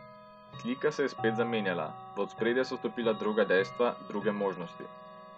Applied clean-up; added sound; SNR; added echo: none; Chime / Clock; 12 dB; none.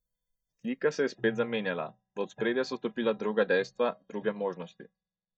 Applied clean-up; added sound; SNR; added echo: neural mask model DeepFilterNet 3.